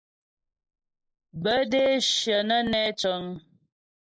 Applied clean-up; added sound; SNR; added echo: neural mask model Resemble Enhance denoiser.